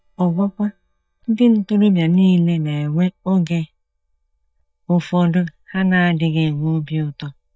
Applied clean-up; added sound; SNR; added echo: neural mask model DeepFilterNet 3.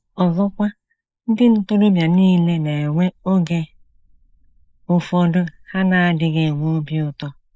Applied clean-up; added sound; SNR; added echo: neural mask model Resemble Enhance denoiser.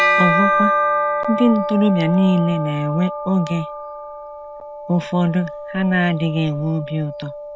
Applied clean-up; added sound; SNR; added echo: none; Bell; 3 dB; none.